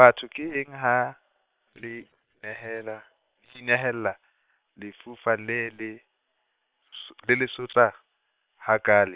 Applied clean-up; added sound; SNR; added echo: neural separator model SepFormer WHAM!.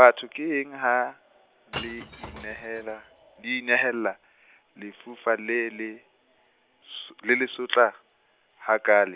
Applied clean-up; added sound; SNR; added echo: none; Shatter / Crushing; 18 dB; none.